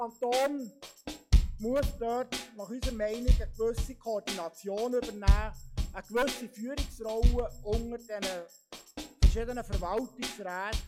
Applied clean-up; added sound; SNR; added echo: classical method log-MMSE.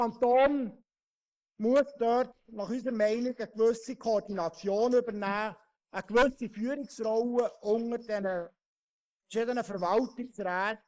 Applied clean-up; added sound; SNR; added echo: neural mask model Resemble Enhance denoiser.